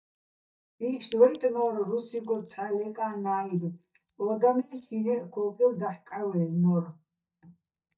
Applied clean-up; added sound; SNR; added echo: neural mask model DeepFilterNet 3.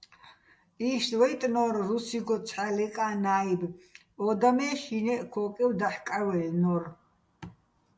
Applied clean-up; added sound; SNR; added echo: none; none; none; none.